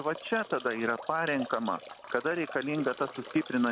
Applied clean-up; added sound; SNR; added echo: none; Drip / Trickle, dribble / Bathtub (filling or washing); 14 dB; none.